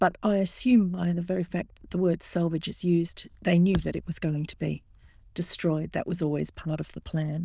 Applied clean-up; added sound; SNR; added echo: neural diffusion model UNIVERSE++.